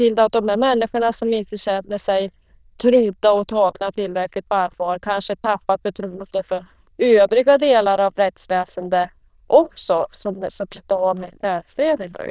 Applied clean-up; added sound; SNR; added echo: neural diffusion model UNIVERSE++.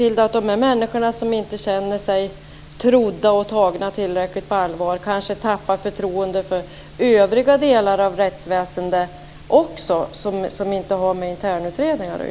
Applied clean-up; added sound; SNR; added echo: none; none; none; none.